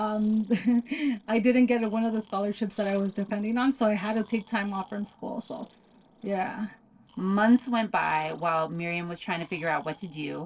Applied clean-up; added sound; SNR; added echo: neural separator model SepFormer DNS4.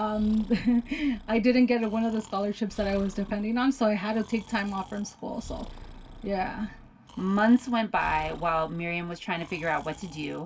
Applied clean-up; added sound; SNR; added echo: none; Breathing; 18 dB; reverberation time 0.2 s.